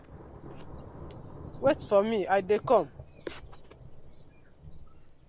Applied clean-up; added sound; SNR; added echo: none; Thunder / Rain; 14 dB; none.